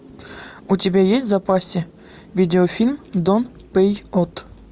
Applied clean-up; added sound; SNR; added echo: none; none; none; none.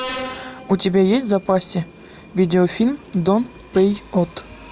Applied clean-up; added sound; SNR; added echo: none; Subway, metro, underground; 17 dB; none.